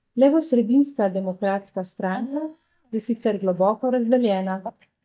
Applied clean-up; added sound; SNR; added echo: neural mask model DeepFilterNet 3.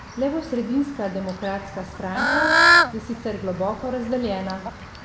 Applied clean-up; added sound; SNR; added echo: none; Bird / Fowl; -3 dB; reverberation time 0.9 s.